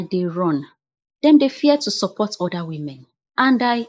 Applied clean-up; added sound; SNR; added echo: neural mask model Resemble Enhance denoiser.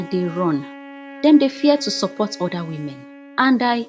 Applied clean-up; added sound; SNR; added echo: none; Wind instrument, woodwind instrument; 18 dB; none.